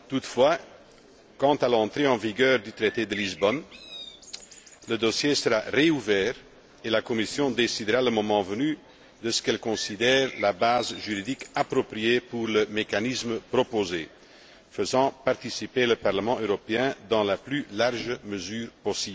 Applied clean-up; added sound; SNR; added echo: none; Bird; 16 dB; none.